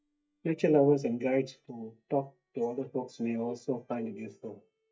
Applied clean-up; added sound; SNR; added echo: neural mask model DeepFilterNet 3.